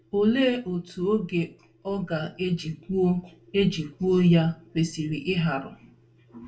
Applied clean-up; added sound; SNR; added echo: none; none; none; reverberation time 0.2 s.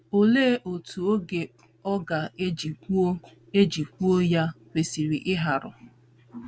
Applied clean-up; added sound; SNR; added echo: none; none; none; none.